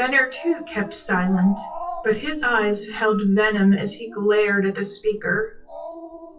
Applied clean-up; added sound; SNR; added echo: classical method WPE with log-MMSE.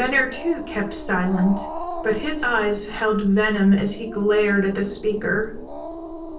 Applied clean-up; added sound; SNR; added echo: none; Growling; 11 dB; reverberation time 0.4 s.